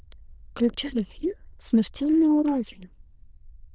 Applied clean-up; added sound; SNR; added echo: neural diffusion model UNIVERSE++.